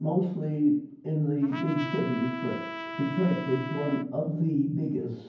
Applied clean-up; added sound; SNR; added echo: none; Trumpet; 10 dB; reverberation time 0.9 s.